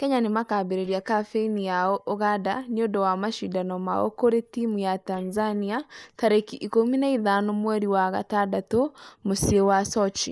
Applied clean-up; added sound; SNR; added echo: neural mask model Resemble Enhance denoiser.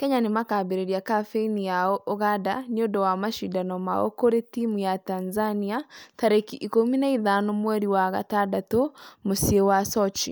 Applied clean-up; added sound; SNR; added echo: none; none; none; none.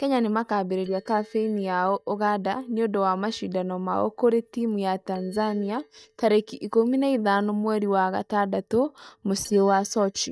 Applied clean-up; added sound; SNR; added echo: neural mask model DeepFilterNet 3.